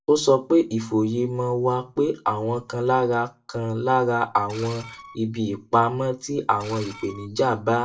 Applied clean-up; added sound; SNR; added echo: none; Screech; 20 dB; reverberation time 0.2 s.